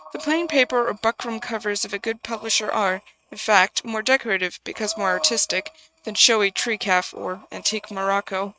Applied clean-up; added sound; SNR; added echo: neural mask model RNNoise.